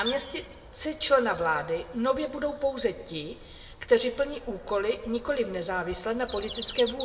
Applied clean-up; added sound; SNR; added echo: none; Bird vocalization, bird call, bird song; 14 dB; reverberation time 0.7 s.